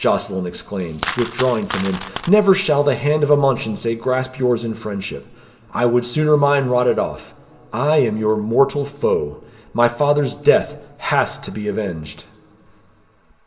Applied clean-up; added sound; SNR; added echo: none; Coin (dropping); 11 dB; reverberation time 1.9 s.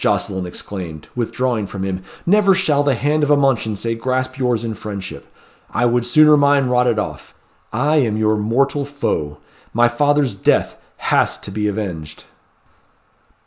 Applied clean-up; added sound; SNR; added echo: none; none; none; none.